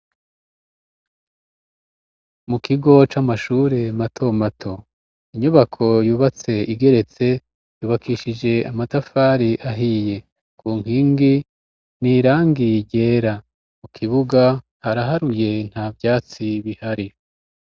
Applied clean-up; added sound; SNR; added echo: none; none; none; none.